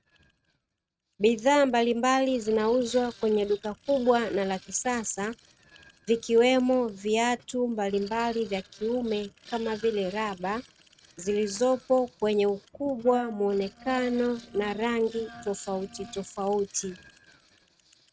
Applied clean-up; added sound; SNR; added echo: neural mask model RNNoise.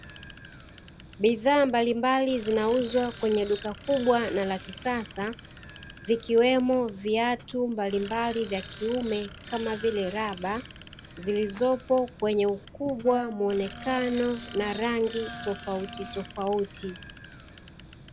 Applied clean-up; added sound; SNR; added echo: none; Wind instrument, woodwind instrument + Bicycle; 15 dB; none.